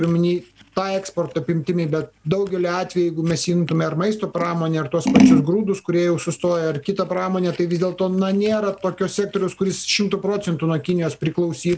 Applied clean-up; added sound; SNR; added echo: none; Scissors; 6 dB; none.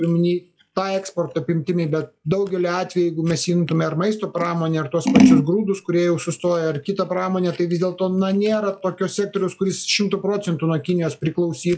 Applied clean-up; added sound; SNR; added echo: classical method log-MMSE.